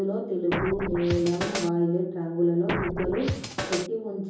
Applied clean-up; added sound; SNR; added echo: none; Scratching (performance technique); 4 dB; reverberation time 0.7 s.